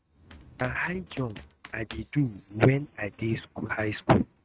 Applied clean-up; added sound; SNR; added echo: neural mask model RNNoise.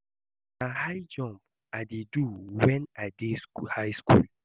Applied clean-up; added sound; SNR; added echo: none; none; none; none.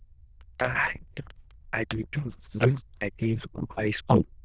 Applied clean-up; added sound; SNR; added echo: neural diffusion model UNIVERSE++.